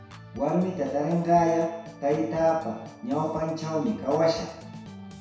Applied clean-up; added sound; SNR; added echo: none; Organ; 17 dB; reverberation time 0.7 s.